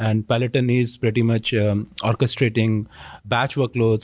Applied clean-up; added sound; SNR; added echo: none; none; none; none.